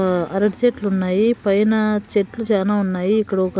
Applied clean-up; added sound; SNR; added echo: none; none; none; none.